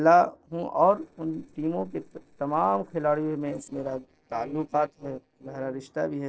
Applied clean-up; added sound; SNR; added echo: neural separator model SepFormer DNS4.